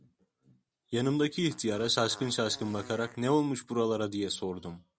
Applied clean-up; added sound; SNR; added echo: none; Fart; 20 dB; none.